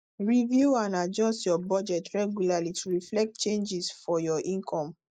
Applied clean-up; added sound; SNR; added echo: neural mask model Resemble Enhance denoiser.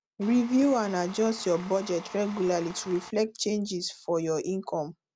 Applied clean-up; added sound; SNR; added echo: none; Tools; 17 dB; none.